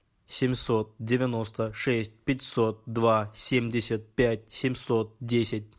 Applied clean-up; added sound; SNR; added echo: none; none; none; none.